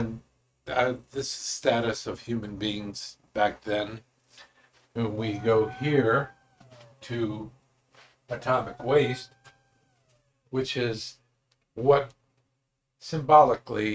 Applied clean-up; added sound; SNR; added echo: neural mask model RNNoise.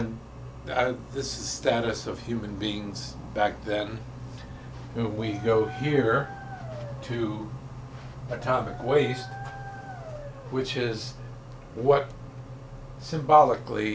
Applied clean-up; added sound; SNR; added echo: none; Dog; 15 dB; none.